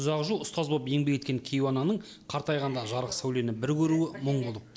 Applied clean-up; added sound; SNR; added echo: none; none; none; none.